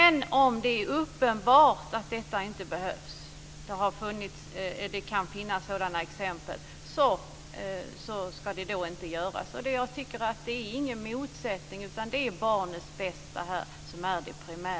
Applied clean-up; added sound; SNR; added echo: none; none; none; none.